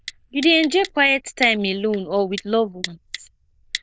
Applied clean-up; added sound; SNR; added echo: neural diffusion model UNIVERSE++.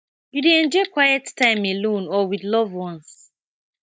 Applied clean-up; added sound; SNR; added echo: neural mask model DeepFilterNet 3.